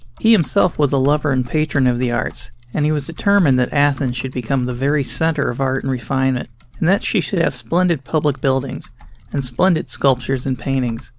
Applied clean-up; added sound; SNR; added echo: none; Typing; 17 dB; none.